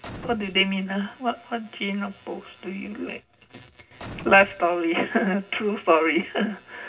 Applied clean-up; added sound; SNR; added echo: none; Boom; 17 dB; reverberation time 0.4 s.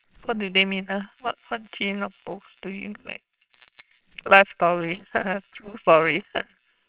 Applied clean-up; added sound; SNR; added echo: neural separator model SepFormer WHAMR!.